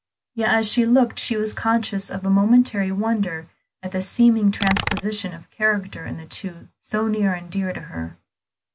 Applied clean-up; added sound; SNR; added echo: none; Computer keyboard; 8 dB; none.